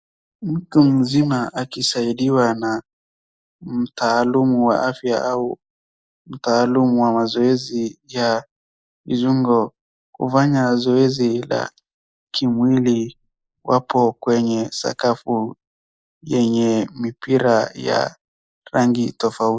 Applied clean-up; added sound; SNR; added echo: neural mask model Resemble Enhance denoiser.